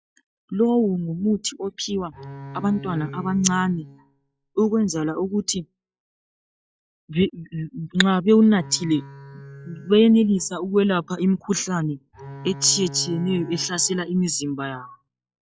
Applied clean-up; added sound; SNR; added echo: classical method log-MMSE.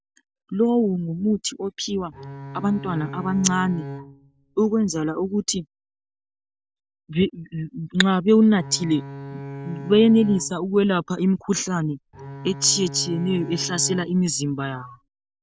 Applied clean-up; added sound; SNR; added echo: none; Bowed string instrument; 14 dB; none.